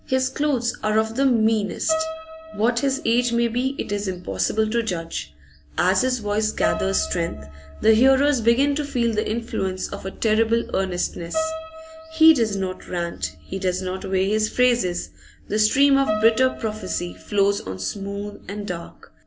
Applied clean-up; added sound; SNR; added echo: none; Piano; 14 dB; none.